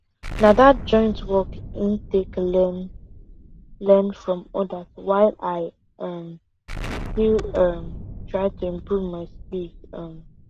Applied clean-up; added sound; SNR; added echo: none; Explosion; 13 dB; none.